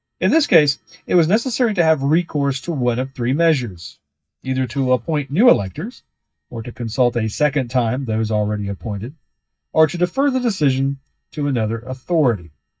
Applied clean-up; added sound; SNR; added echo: neural mask model DeepFilterNet 3.